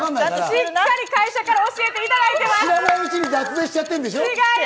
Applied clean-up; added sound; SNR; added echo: none; Chicken, rooster; 9 dB; none.